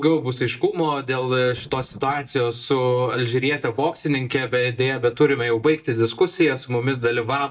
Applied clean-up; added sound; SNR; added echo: neural mask model DeepFilterNet 3.